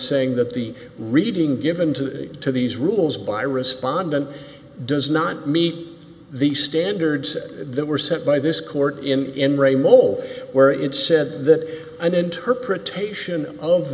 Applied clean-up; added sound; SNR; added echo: none; none; none; none.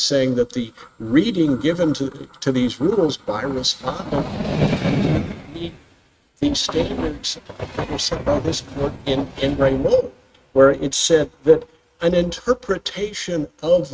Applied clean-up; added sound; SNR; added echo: neural mask model RNNoise.